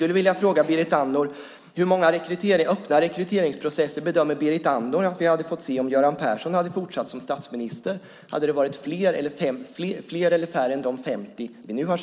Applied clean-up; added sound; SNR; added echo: none; none; none; none.